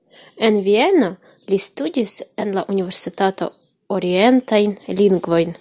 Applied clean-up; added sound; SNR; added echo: none; none; none; none.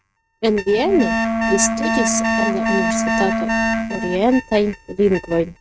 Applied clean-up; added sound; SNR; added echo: neural mask model RNNoise.